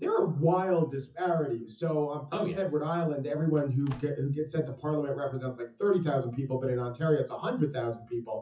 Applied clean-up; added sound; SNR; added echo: classical method WPE with log-MMSE.